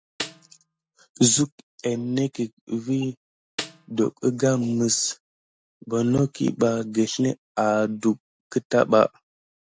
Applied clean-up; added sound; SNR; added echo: none; Snare drum; 13 dB; none.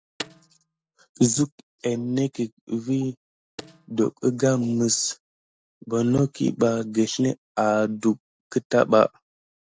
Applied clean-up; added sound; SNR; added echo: neural separator model SepFormer DNS4.